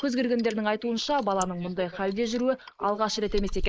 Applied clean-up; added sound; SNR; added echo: neural mask model Resemble Enhance denoiser.